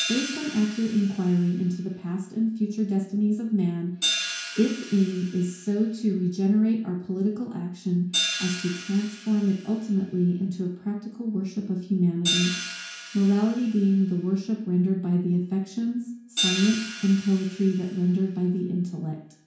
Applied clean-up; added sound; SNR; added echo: none; Hi-hat; 10 dB; reverberation time 0.6 s.